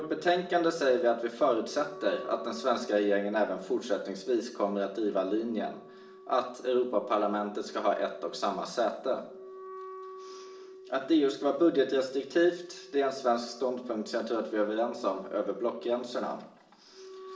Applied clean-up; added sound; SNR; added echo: none; Wind instrument, woodwind instrument; 18 dB; reverberation time 0.6 s.